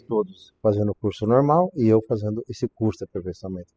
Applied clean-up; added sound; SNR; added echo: classical method spectral subtraction.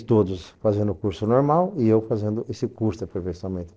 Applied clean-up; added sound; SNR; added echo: neural separator model SepFormer DNS4.